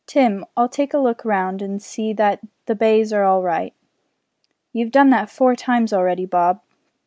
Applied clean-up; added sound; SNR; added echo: none; none; none; none.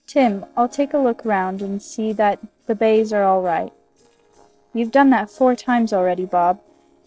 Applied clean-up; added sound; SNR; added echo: neural separator model SepFormer DNS4.